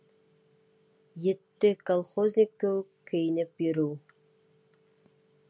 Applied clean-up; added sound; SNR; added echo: none; none; none; none.